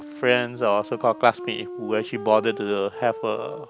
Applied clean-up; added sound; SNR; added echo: none; Wind instrument, woodwind instrument; 13 dB; none.